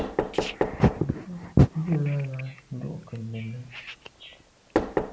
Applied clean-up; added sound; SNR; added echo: none; Knock; 5 dB; none.